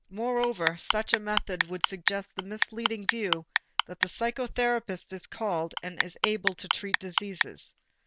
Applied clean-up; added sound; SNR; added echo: none; Clock; -1 dB; none.